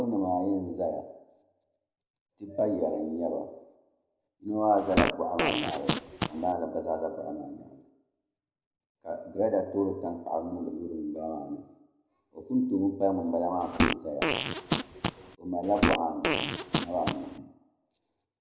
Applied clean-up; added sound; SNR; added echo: none; Fart; -2 dB; reverberation time 0.8 s.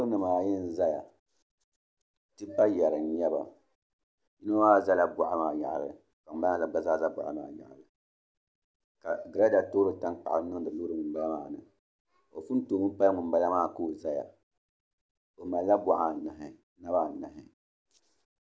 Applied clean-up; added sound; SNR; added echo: none; none; none; none.